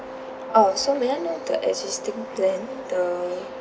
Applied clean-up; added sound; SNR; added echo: none; Wind instrument, woodwind instrument; 13 dB; none.